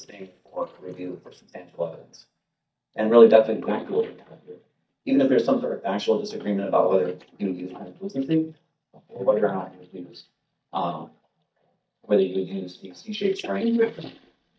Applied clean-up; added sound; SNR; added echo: neural mask model DeepFilterNet 3.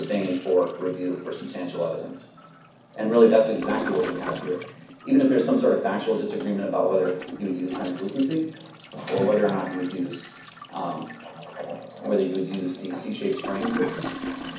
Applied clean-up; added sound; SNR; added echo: none; Toilet flush; 14 dB; reverberation time 0.6 s.